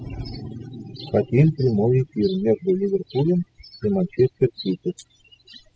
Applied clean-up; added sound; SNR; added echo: classical method spectral subtraction.